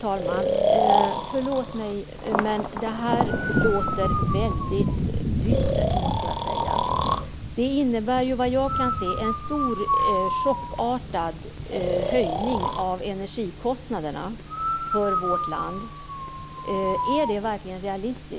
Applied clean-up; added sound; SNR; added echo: none; Thunder + Breathing; -1 dB; none.